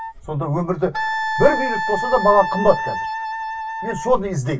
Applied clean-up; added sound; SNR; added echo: none; Wind instrument, woodwind instrument; 5 dB; reverberation time 0.1 s.